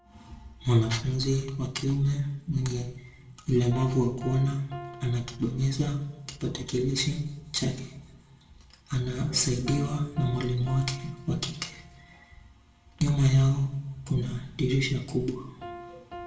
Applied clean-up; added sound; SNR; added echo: none; Piano; 20 dB; reverberation time 0.6 s.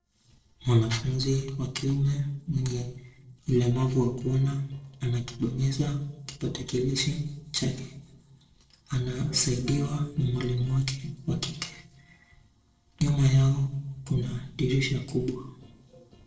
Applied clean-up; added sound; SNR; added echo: neural separator model SepFormer DNS4.